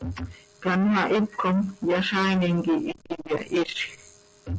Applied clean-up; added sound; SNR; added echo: none; none; none; none.